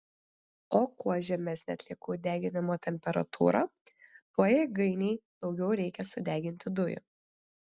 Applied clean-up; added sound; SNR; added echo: none; none; none; none.